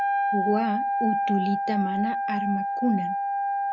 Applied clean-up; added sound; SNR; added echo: none; Wind instrument, woodwind instrument; -2 dB; none.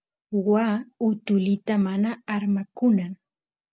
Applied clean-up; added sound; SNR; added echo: none; none; none; none.